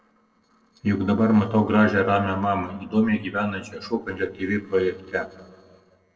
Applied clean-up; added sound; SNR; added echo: neural separator model SepFormer DNS4.